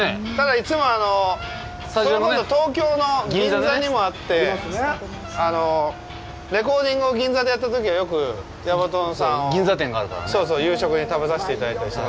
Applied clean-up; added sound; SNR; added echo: none; Wind instrument, woodwind instrument; 19 dB; none.